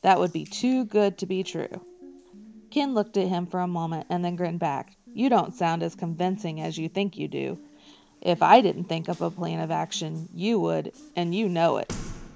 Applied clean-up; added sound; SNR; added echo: none; Water tap, faucet; 20 dB; none.